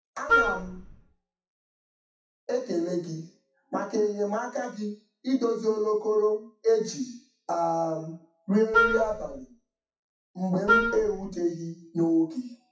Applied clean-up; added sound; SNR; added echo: classical method WPE with log-MMSE.